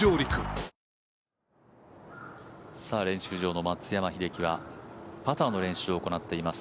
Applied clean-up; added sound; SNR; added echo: none; none; none; none.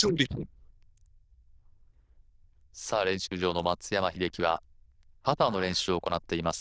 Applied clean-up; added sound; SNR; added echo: neural diffusion model UNIVERSE++.